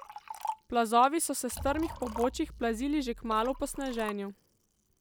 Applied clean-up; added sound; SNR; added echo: none; Liquid + Explosion; 12 dB; none.